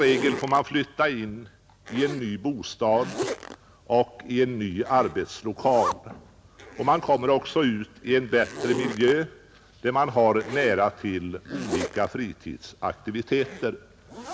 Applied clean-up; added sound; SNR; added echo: none; Zipper (clothing); 11 dB; none.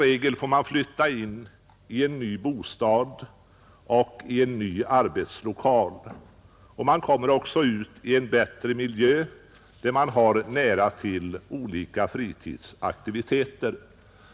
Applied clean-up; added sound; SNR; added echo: none; none; none; none.